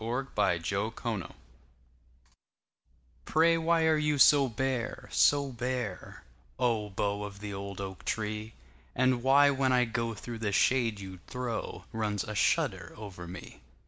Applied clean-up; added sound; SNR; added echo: none; none; none; none.